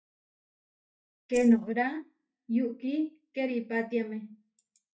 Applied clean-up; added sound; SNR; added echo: neural mask model DeepFilterNet 3.